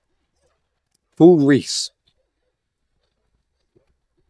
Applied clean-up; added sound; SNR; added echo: neural mask model DeepFilterNet 3.